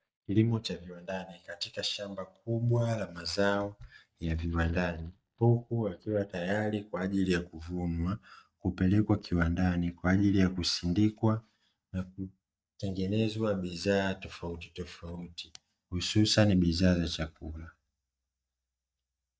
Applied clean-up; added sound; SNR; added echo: neural mask model DeepFilterNet 3.